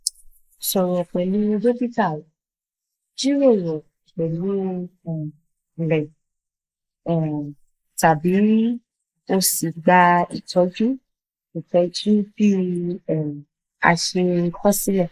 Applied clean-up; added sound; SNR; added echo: neural mask model Resemble Enhance denoiser.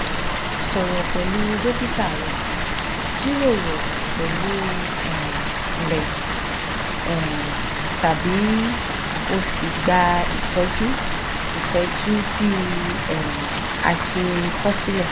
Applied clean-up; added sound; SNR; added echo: none; Water; -1 dB; none.